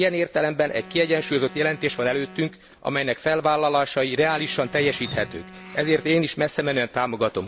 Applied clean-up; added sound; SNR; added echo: none; Drip + Wind instrument, woodwind instrument; 19 dB; none.